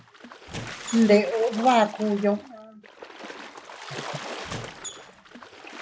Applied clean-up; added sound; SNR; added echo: none; Splash, splatter + Squeak; 12 dB; none.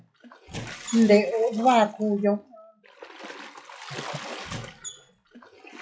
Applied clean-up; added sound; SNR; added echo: classical method log-MMSE.